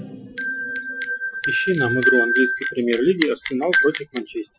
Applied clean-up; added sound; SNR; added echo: classical method Wiener filter.